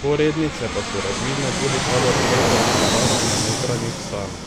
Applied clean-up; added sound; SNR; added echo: none; Fixed-wing aircraft, airplane; -3 dB; none.